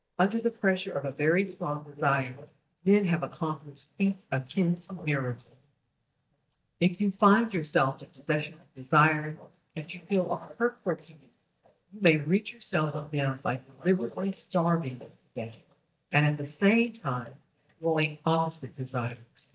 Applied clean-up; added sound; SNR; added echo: neural mask model DeepFilterNet 3.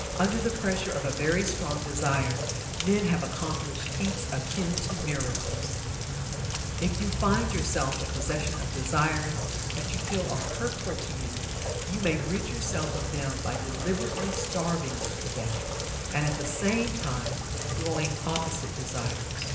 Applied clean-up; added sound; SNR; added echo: none; Rain; 1 dB; reverberation time 0.9 s.